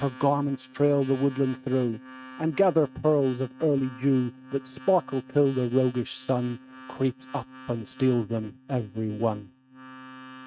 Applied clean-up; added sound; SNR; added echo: neural mask model RNNoise.